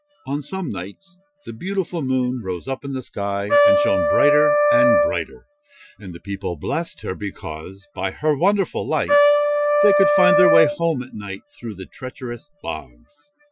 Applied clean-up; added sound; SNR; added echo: classical method Wiener filter.